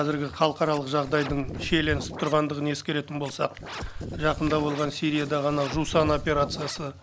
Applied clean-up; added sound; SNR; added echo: none; Scratching (performance technique); 10 dB; none.